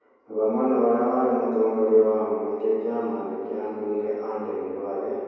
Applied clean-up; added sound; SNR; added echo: none; none; none; reverberation time 2.2 s.